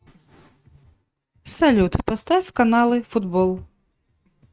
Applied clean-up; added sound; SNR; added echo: neural mask model RNNoise.